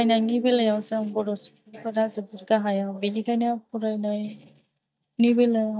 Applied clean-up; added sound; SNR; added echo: neural mask model DeepFilterNet 3.